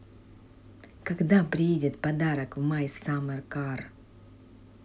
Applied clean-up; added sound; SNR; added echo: none; none; none; none.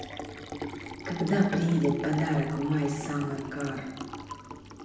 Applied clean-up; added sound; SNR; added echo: none; Liquid; 10 dB; reverberation time 1.0 s.